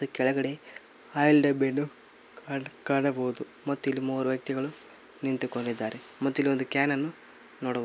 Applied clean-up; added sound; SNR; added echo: none; none; none; none.